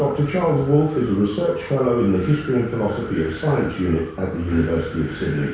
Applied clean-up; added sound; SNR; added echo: none; Wind; 16 dB; reverberation time 0.6 s.